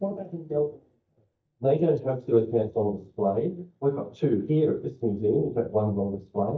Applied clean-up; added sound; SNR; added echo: neural mask model DeepFilterNet 3.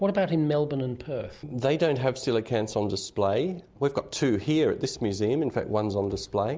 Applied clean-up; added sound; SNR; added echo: none; none; none; none.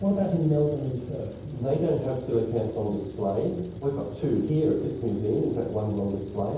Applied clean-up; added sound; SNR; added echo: none; Truck; 15 dB; reverberation time 0.9 s.